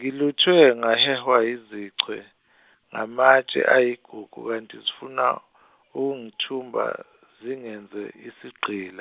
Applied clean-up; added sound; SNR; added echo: none; none; none; none.